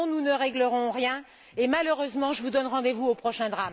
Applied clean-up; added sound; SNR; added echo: none; none; none; none.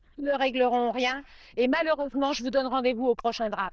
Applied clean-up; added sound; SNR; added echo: neural diffusion model UNIVERSE++.